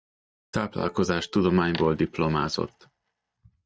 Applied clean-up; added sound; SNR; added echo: neural mask model DeepFilterNet 3.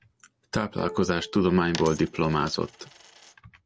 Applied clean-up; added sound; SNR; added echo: none; Plucked string instrument + Coin (dropping); 15 dB; none.